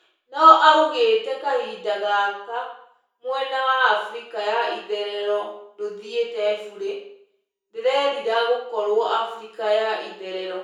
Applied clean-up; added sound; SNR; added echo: none; none; none; reverberation time 0.5 s.